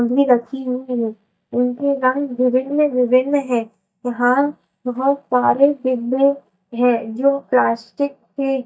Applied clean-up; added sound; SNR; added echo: neural mask model DeepFilterNet 3.